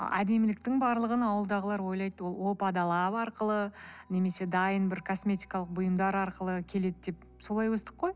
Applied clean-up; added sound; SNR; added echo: none; none; none; none.